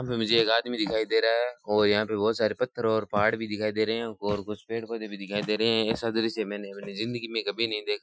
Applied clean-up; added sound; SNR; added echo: classical method Wiener filter.